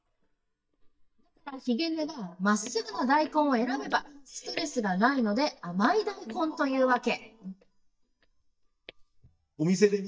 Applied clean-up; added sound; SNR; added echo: neural mask model DeepFilterNet 3.